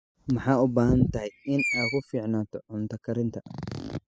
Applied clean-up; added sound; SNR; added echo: classical method spectral subtraction.